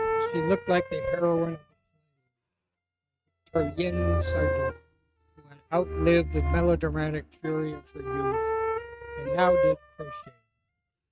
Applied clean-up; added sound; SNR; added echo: neural mask model RNNoise.